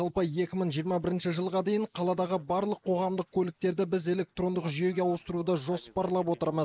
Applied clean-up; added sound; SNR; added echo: neural mask model Resemble Enhance denoiser.